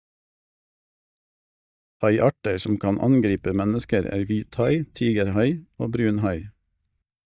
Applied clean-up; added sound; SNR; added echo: neural mask model DeepFilterNet 3.